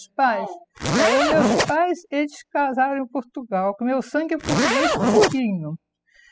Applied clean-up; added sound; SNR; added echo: classical method spectral subtraction.